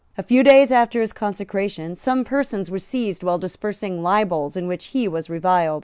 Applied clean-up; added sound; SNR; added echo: none; none; none; none.